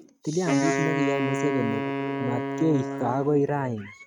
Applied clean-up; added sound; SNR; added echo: neural mask model RNNoise.